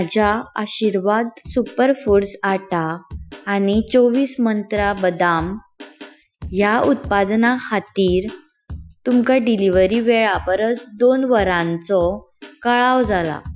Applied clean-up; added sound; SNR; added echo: classical method Wiener filter.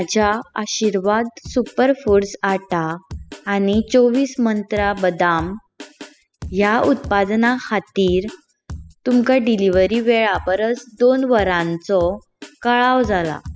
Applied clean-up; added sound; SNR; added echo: classical method spectral subtraction.